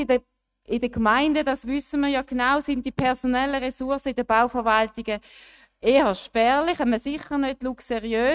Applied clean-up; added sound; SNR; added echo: neural mask model RNNoise.